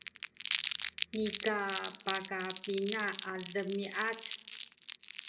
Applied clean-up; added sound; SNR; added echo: none; Crumpling, crinkling; -4 dB; reverberation time 0.4 s.